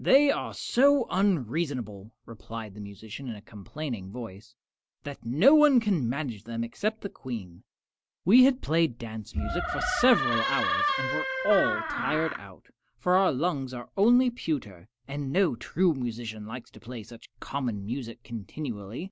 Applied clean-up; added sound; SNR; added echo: none; Door; 1 dB; none.